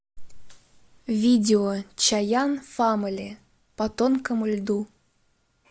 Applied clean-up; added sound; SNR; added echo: none; none; none; none.